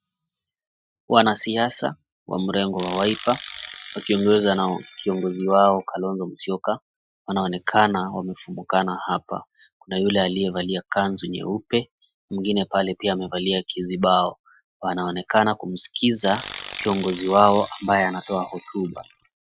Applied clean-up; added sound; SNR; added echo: classical method Wiener filter.